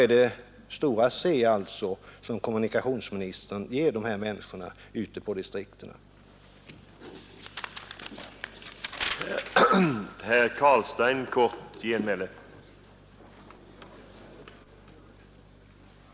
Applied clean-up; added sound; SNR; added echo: none; none; none; none.